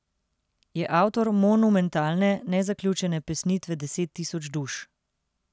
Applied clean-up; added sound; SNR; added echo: none; none; none; none.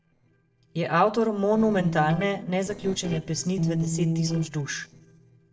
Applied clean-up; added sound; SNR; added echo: neural separator model SepFormer DNS4.